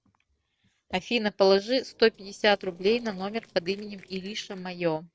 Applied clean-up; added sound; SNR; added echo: neural separator model SepFormer DNS4.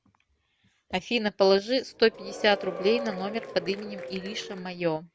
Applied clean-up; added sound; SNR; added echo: none; Applause / Crowd / Cheering; 11 dB; none.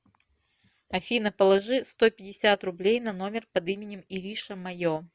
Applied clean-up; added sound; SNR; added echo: none; none; none; none.